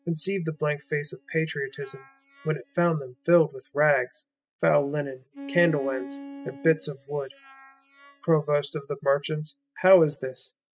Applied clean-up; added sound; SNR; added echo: classical method spectral subtraction.